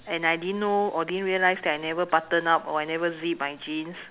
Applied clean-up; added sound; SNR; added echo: none; none; none; none.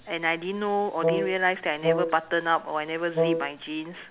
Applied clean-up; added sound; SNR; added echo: none; Wind instrument, woodwind instrument; 1 dB; none.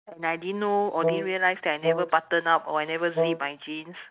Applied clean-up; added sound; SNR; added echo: neural mask model DeepFilterNet 3.